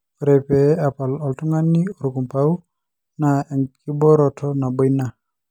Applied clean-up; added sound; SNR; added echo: none; none; none; none.